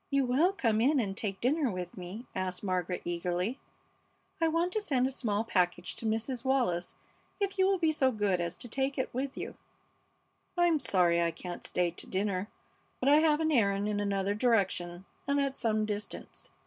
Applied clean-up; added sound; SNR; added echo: none; none; none; none.